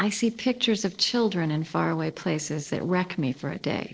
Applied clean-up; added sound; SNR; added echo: neural separator model SepFormer DNS4.